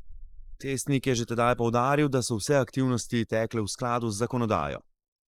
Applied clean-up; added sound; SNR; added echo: neural mask model Resemble Enhance denoiser.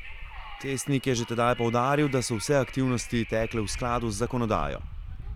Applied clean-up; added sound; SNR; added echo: none; Wind; 11 dB; none.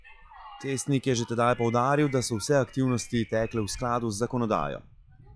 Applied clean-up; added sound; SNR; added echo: classical method log-MMSE.